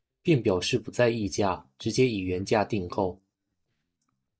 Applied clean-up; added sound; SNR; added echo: neural mask model DeepFilterNet 3.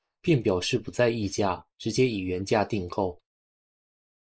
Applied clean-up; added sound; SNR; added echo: neural mask model Resemble Enhance denoiser.